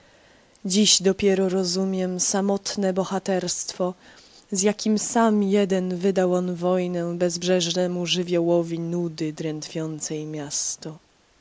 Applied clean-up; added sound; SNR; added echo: none; none; none; none.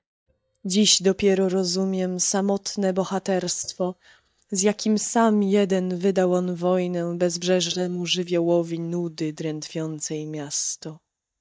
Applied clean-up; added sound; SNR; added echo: neural mask model DeepFilterNet 3.